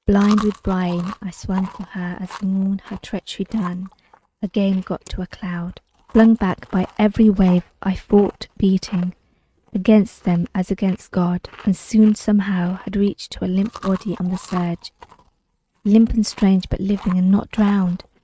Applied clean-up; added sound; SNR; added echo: neural mask model RNNoise.